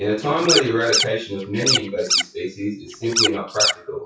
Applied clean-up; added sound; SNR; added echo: classical method WPE with log-MMSE.